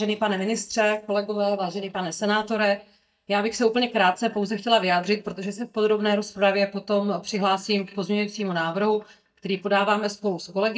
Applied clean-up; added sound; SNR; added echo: neural mask model DeepFilterNet 3.